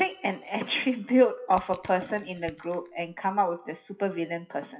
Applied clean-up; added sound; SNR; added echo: classical method WPE with log-MMSE.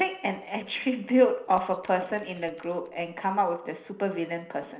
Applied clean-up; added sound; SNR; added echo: neural separator model SepFormer DNS4.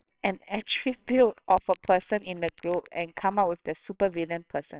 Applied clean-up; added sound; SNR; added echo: neural separator model SepFormer WHAMR!.